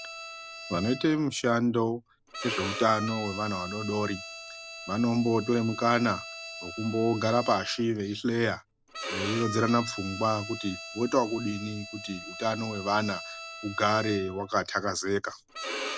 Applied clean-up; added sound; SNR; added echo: none; Bowed string instrument; 11 dB; none.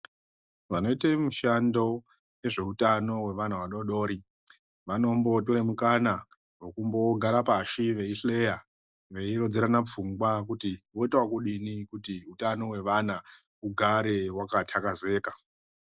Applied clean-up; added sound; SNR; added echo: none; none; none; none.